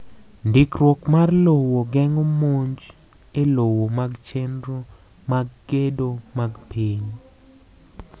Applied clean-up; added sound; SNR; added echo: none; none; none; none.